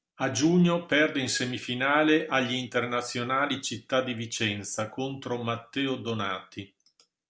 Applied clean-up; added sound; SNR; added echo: none; none; none; none.